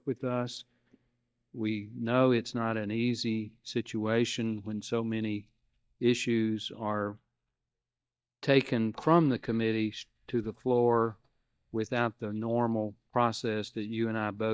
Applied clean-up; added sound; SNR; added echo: neural mask model DeepFilterNet 3.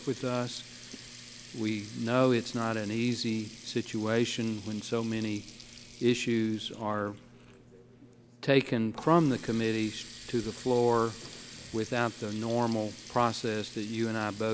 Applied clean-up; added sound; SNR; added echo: none; Water tap, faucet; 18 dB; none.